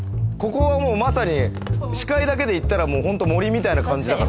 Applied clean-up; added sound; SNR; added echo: none; none; none; none.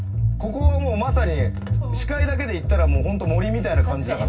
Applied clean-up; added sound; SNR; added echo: none; none; none; reverberation time 0.4 s.